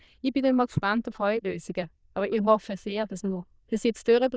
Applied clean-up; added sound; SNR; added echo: neural diffusion model UNIVERSE++.